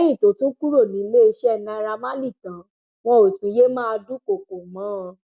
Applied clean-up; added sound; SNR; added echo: none; none; none; none.